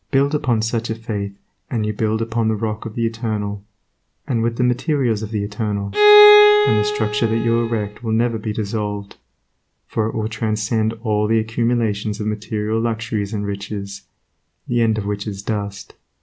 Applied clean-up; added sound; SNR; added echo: none; Bowed string instrument; -5 dB; none.